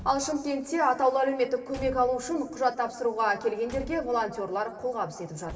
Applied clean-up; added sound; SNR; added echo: none; Slam / Truck / Car; 19 dB; reverberation time 2.8 s.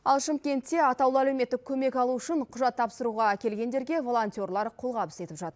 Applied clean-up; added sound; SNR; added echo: none; none; none; none.